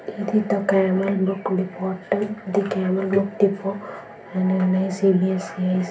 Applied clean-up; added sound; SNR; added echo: none; none; none; reverberation time 0.3 s.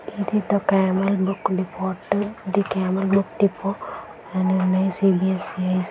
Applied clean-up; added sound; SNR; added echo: none; none; none; none.